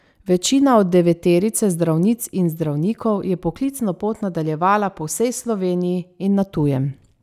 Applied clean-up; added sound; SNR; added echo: none; none; none; none.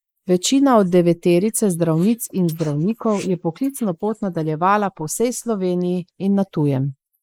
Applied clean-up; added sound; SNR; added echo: neural mask model Resemble Enhance denoiser.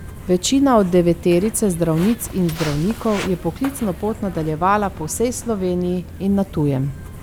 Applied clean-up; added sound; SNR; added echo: none; Walk, footsteps; 14 dB; none.